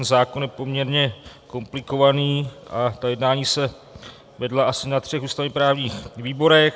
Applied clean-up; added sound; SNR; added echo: none; none; none; none.